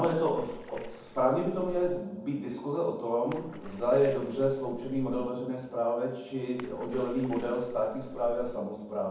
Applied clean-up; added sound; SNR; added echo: none; Splash, splatter; 14 dB; reverberation time 1.2 s.